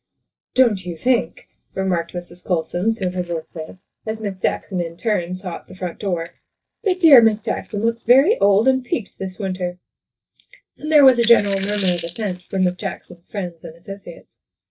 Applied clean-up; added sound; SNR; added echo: neural mask model DeepFilterNet 3.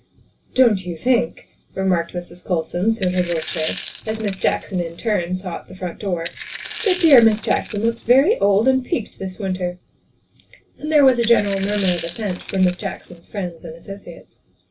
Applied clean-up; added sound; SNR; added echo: none; Coin (dropping); 14 dB; reverberation time 0.1 s.